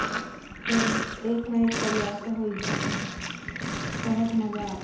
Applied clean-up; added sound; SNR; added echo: none; Sink (filling or washing); 3 dB; reverberation time 2.2 s.